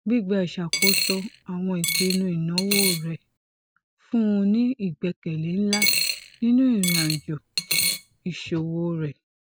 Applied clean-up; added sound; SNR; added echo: none; Coin (dropping); 1 dB; none.